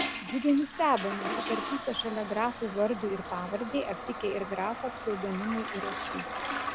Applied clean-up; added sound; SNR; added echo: none; Toilet flush; 5 dB; none.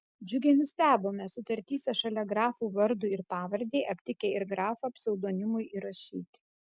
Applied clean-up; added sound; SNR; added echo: none; none; none; none.